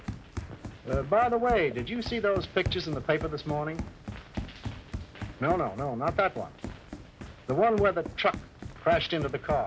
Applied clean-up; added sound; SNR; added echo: none; Run; 9 dB; none.